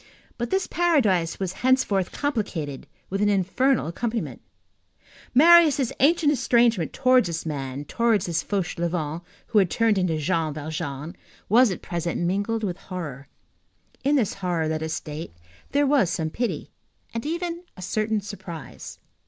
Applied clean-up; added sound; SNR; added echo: none; none; none; none.